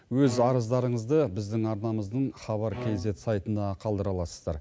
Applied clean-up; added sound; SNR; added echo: none; Bowed string instrument; 16 dB; none.